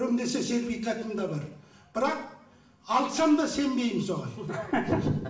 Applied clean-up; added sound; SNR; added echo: none; none; none; reverberation time 0.7 s.